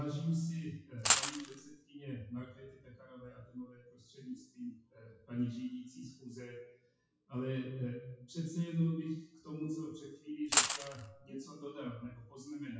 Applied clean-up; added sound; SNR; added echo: classical method WPE with log-MMSE.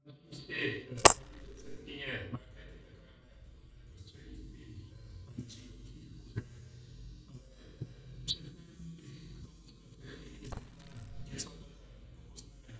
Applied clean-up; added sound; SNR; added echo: neural mask model DeepFilterNet 3.